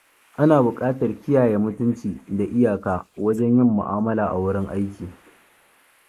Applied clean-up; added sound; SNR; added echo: neural mask model Resemble Enhance denoiser.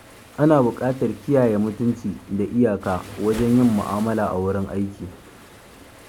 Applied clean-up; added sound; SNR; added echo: none; Waves, surf; 19 dB; none.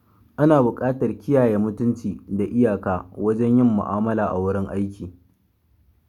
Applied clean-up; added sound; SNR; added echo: none; none; none; none.